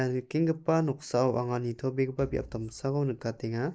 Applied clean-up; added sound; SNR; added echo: neural mask model DeepFilterNet 3.